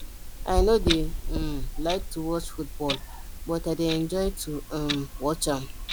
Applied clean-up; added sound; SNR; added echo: none; Clock; 3 dB; none.